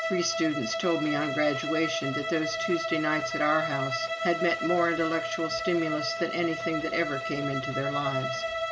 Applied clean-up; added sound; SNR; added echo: none; Bowed string instrument; 3 dB; none.